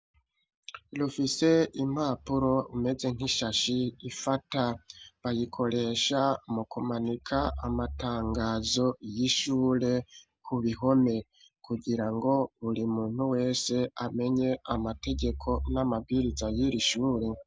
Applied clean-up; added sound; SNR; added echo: none; none; none; none.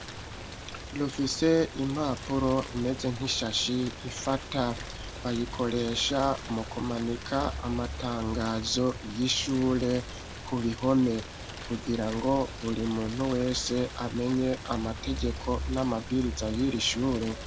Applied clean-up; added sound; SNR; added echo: none; Rain; 11 dB; none.